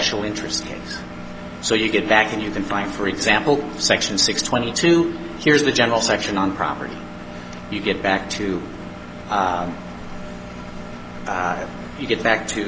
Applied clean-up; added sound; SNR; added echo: none; Engine; 13 dB; none.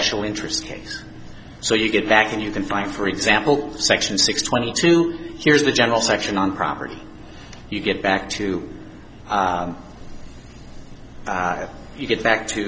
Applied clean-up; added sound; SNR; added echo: none; none; none; none.